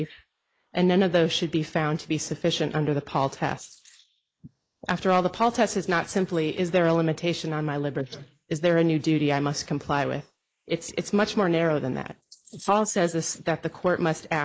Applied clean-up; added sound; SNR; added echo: neural mask model Resemble Enhance denoiser.